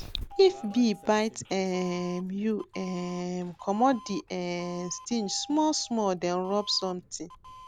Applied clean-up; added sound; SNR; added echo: none; Doorbell; 18 dB; none.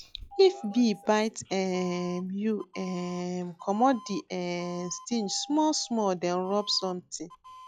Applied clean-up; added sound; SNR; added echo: classical method log-MMSE.